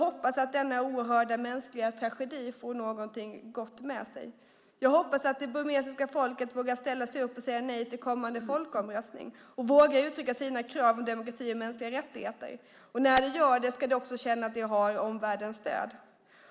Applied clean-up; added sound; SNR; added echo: none; none; none; none.